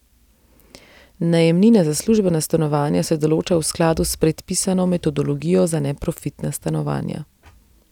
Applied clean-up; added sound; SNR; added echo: none; none; none; none.